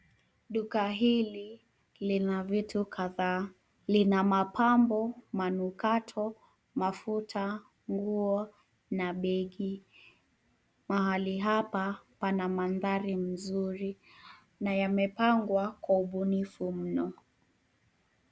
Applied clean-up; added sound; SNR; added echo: none; none; none; none.